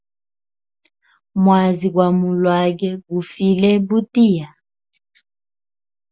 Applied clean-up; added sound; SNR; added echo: none; none; none; none.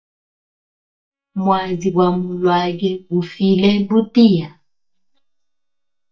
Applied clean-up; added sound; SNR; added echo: neural mask model DeepFilterNet 3.